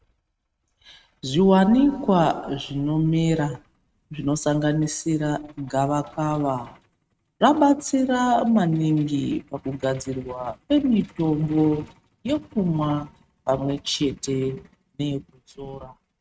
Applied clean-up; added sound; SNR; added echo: neural mask model RNNoise.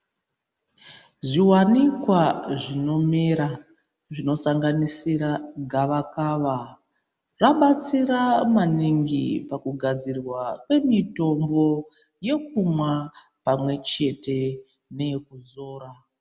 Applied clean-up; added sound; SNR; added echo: none; none; none; none.